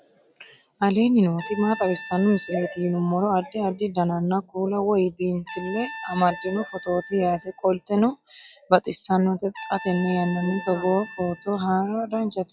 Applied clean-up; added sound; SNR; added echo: classical method log-MMSE.